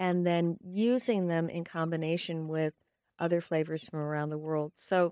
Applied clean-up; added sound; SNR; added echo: neural mask model DeepFilterNet 3.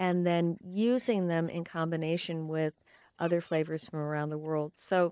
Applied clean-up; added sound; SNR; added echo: neural mask model Resemble Enhance denoiser.